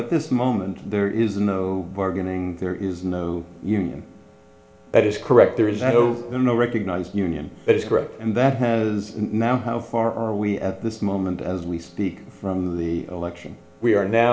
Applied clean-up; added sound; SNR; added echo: none; none; none; reverberation time 0.4 s.